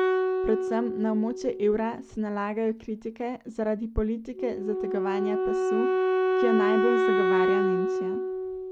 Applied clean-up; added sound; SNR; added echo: none; Wind instrument, woodwind instrument; -3 dB; none.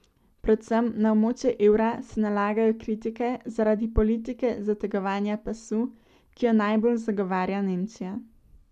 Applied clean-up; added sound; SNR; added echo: none; none; none; none.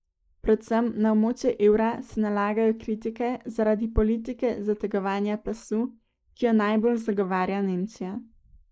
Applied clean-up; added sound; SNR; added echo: neural mask model Resemble Enhance denoiser.